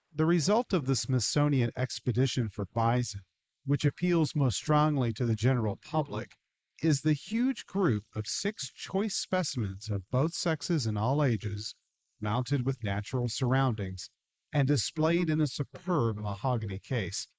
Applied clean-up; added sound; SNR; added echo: neural mask model Resemble Enhance denoiser.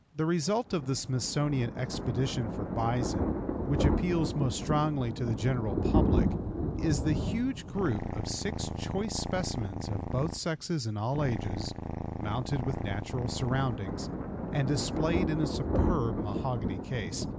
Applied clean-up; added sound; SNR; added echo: none; Purr + Thunder; 1 dB; none.